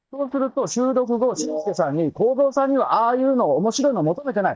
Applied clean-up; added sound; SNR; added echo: neural mask model DeepFilterNet 3.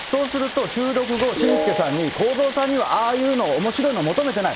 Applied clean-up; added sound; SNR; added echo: none; Stream; 10 dB; none.